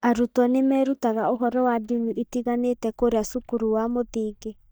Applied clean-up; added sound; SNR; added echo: neural mask model DeepFilterNet 3.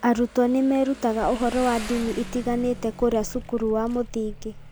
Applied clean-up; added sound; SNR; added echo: none; Motorcycle + Water / Splash, splatter; 13 dB; none.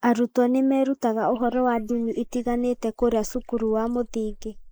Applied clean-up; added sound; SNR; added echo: neural mask model Resemble Enhance denoiser.